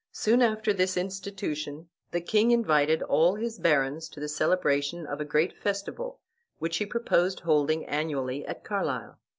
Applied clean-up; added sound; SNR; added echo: none; none; none; none.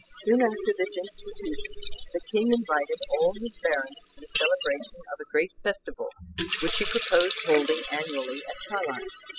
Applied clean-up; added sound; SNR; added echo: classical method spectral subtraction.